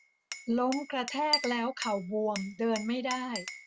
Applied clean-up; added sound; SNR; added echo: none; Glass; 8 dB; none.